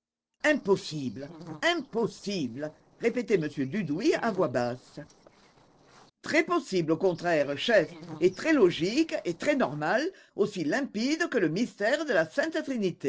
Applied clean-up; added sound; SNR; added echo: neural separator model SepFormer DNS4.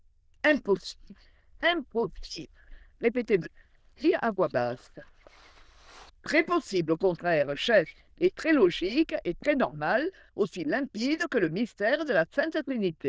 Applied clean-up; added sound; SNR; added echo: neural diffusion model UNIVERSE++.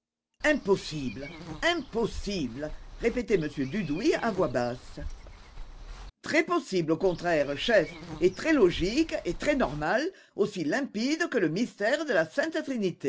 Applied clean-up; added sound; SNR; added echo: none; Walk, footsteps / Insect; 13 dB; none.